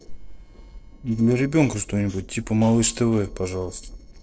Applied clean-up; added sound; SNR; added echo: neural separator model SepFormer DNS4.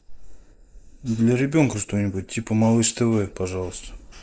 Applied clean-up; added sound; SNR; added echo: neural mask model Resemble Enhance denoiser.